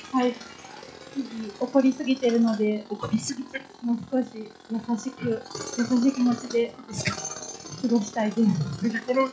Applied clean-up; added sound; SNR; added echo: classical method log-MMSE.